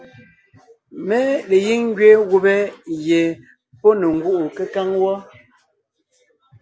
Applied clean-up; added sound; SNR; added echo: none; none; none; none.